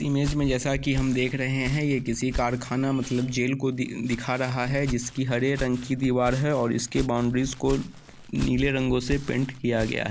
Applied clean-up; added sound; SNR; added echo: none; Walk, footsteps; 12 dB; none.